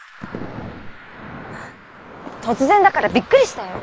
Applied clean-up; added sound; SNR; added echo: neural mask model Resemble Enhance denoiser.